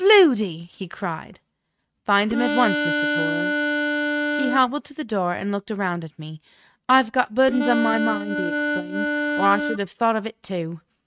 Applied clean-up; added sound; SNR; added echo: neural mask model RNNoise.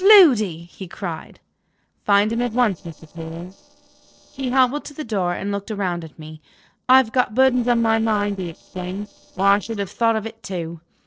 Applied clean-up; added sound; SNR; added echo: neural separator model SepFormer DNS4.